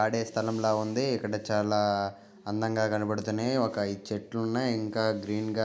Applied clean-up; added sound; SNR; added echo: none; none; none; none.